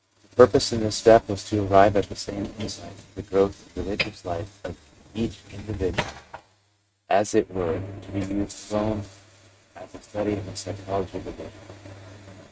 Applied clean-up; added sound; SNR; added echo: neural mask model RNNoise.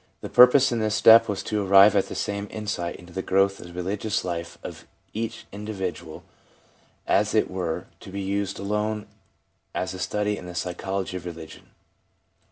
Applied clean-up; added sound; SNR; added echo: none; none; none; none.